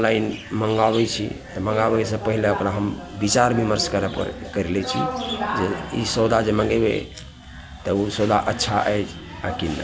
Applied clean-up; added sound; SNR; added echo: none; none; none; none.